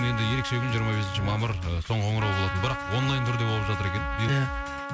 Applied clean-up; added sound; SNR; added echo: none; Trumpet; 7 dB; none.